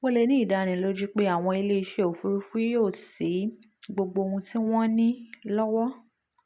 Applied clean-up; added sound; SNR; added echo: none; none; none; none.